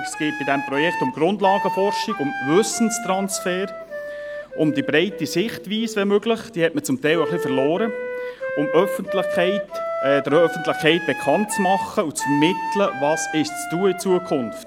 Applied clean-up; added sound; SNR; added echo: none; Wind instrument, woodwind instrument; 7 dB; none.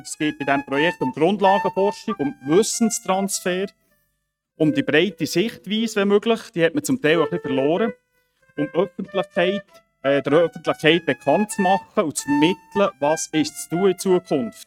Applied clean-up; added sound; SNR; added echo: neural mask model RNNoise.